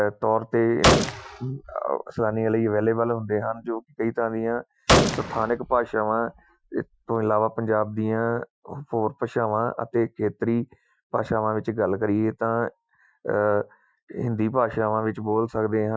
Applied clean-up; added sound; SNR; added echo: classical method Wiener filter.